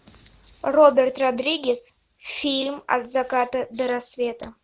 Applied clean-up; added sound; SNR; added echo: none; none; none; none.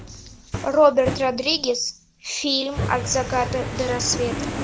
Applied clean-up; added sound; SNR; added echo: none; Fire; 8 dB; none.